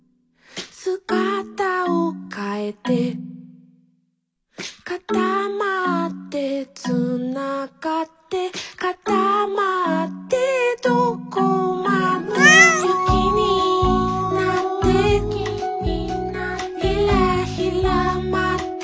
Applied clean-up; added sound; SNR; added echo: none; Meow; -2 dB; none.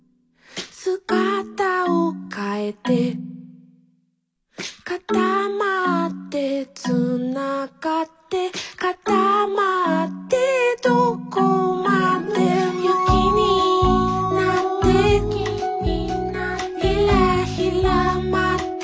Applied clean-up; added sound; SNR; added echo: none; none; none; none.